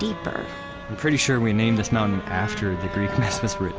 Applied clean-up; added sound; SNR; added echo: none; none; none; none.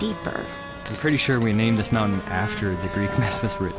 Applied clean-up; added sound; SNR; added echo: none; Fart; 20 dB; none.